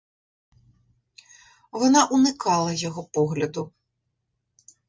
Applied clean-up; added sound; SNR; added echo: none; none; none; none.